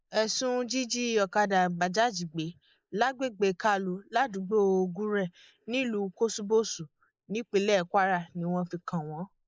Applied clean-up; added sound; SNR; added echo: neural mask model Resemble Enhance denoiser.